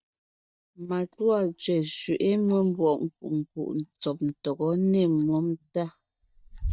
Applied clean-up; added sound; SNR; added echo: neural mask model DeepFilterNet 3.